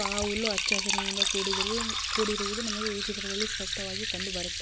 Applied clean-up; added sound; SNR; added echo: none; Liquid; -4 dB; none.